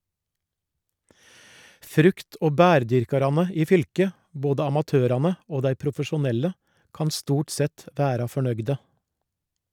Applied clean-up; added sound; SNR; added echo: none; none; none; none.